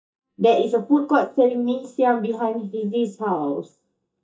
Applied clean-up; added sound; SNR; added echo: neural mask model DeepFilterNet 3.